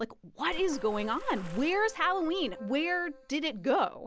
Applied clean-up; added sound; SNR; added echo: none; Water / Splash, splatter + Keyboard (musical); 12 dB; none.